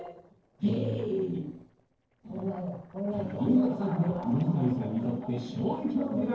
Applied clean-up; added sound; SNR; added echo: neural separator model SepFormer DNS4.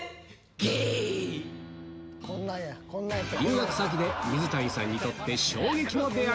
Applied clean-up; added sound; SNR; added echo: none; none; none; none.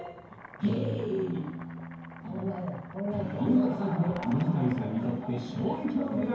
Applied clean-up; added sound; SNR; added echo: none; Boiling; 20 dB; reverberation time 0.9 s.